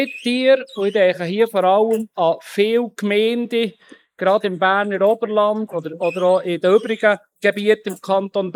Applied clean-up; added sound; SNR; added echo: neural mask model Resemble Enhance denoiser.